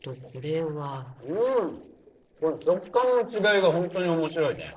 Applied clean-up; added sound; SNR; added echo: neural separator model SepFormer DNS4.